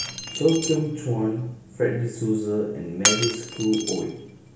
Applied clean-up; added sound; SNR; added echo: none; Shatter; 6 dB; reverberation time 0.6 s.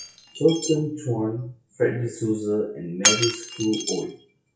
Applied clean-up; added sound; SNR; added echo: classical method WPE with log-MMSE.